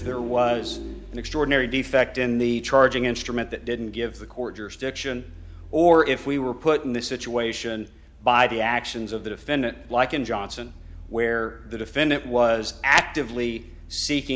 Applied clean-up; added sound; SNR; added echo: none; Vehicle; 17 dB; none.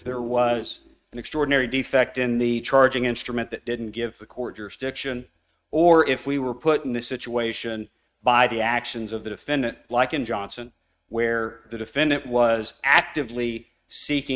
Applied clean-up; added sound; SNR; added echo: neural mask model RNNoise.